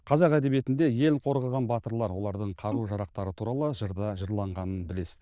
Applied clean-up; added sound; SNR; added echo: neural diffusion model UNIVERSE++.